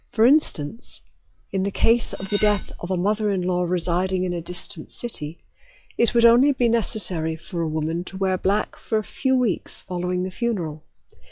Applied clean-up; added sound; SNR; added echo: classical method log-MMSE.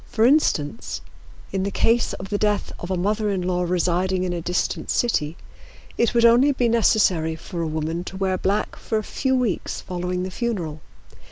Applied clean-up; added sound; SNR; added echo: none; none; none; none.